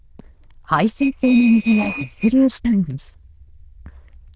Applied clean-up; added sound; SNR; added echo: neural diffusion model UNIVERSE++.